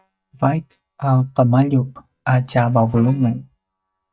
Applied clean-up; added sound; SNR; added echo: neural mask model DeepFilterNet 3.